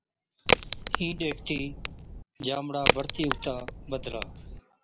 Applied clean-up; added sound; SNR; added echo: none; Crack; -3 dB; none.